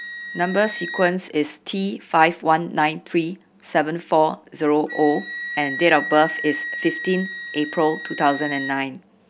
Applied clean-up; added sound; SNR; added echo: none; Wind instrument, woodwind instrument; 11 dB; none.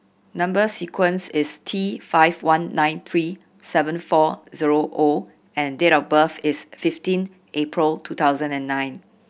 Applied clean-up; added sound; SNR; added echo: none; none; none; none.